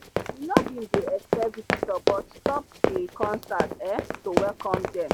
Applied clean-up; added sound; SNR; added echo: none; Run; -2 dB; none.